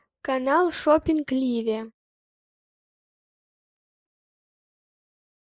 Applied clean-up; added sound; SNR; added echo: neural mask model Resemble Enhance denoiser.